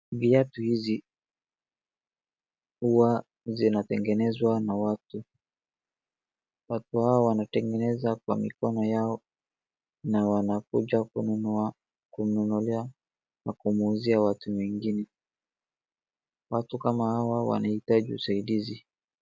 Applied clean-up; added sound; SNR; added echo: none; none; none; none.